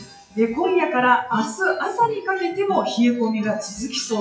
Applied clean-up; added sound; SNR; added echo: classical method WPE with log-MMSE.